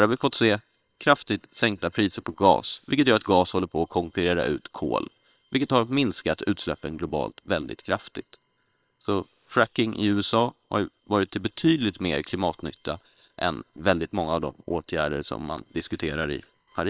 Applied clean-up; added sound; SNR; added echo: neural separator model SepFormer WHAM!.